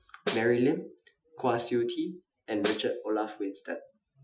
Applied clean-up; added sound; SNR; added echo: classical method Wiener filter.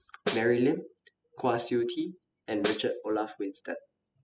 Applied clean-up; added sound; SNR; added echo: classical method spectral subtraction.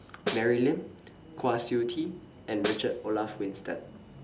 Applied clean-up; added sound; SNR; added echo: none; Snare drum; 8 dB; none.